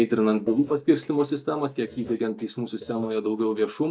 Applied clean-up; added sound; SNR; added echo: neural mask model DeepFilterNet 3.